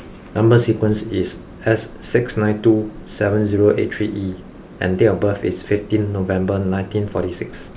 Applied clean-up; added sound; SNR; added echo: none; none; none; none.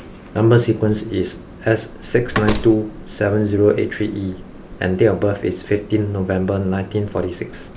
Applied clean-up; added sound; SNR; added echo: none; Slam; 10 dB; none.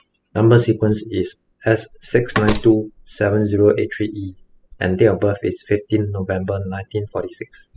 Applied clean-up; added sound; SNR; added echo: classical method spectral subtraction.